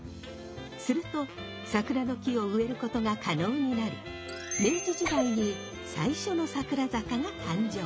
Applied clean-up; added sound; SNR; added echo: none; none; none; none.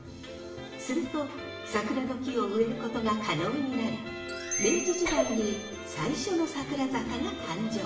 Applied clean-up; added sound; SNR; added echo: none; none; none; reverberation time 0.8 s.